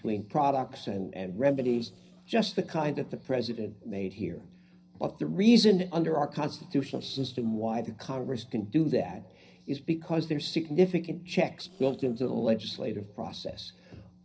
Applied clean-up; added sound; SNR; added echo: neural separator model SepFormer DNS4.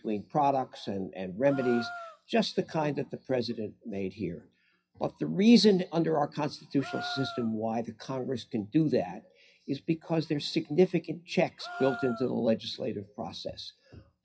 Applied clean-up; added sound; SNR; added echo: classical method WPE with log-MMSE.